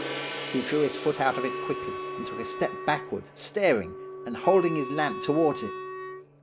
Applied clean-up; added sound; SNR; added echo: none; Wind instrument, woodwind instrument + Gong; 7 dB; none.